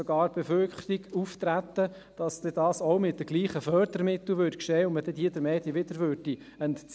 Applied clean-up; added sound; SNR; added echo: none; none; none; none.